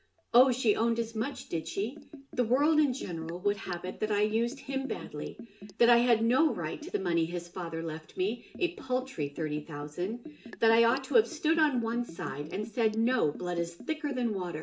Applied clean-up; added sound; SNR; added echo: none; Liquid; 17 dB; reverberation time 0.4 s.